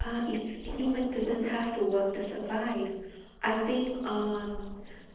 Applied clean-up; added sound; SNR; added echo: neural separator model SepFormer DNS4.